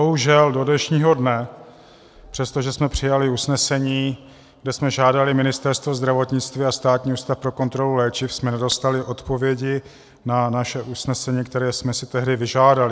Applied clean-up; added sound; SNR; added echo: none; none; none; none.